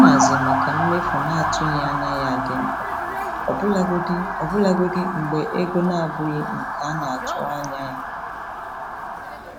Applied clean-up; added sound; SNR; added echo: none; Motor vehicle (road) / Siren; 2 dB; none.